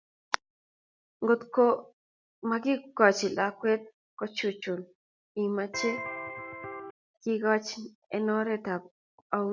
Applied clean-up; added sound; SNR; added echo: none; Electric guitar; 7 dB; none.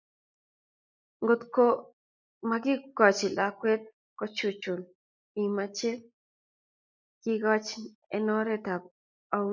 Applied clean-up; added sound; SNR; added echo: neural mask model Resemble Enhance denoiser.